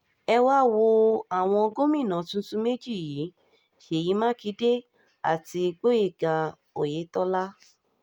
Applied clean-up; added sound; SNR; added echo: none; none; none; none.